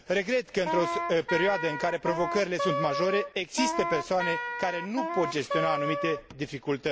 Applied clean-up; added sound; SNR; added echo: none; Wind instrument, woodwind instrument; 3 dB; none.